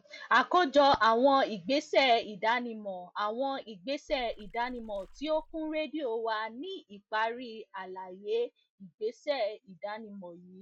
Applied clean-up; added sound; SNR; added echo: none; Water / Splash, splatter; 20 dB; none.